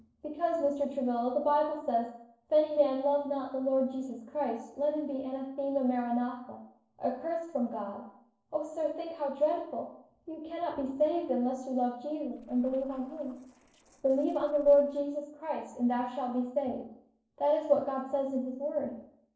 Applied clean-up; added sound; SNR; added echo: neural separator model SepFormer DNS4.